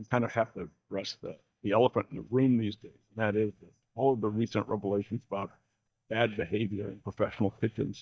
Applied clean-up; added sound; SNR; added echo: neural mask model DeepFilterNet 3.